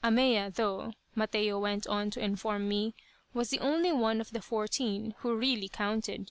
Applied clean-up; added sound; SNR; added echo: none; none; none; none.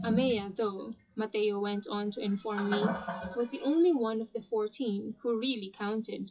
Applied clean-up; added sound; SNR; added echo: classical method WPE with log-MMSE.